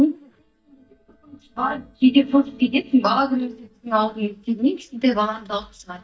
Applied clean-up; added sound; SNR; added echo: neural mask model DeepFilterNet 3.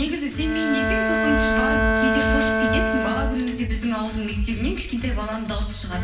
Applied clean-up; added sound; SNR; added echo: none; Bowed string instrument; 0 dB; reverberation time 0.9 s.